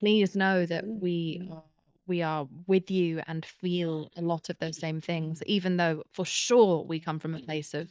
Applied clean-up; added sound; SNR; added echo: neural mask model DeepFilterNet 3.